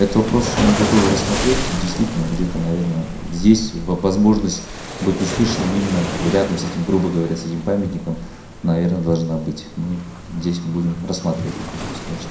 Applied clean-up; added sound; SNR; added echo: none; Waves, surf; 6 dB; reverberation time 0.5 s.